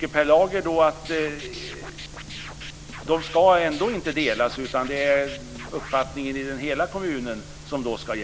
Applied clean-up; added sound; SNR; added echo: none; Scratching (performance technique); 16 dB; none.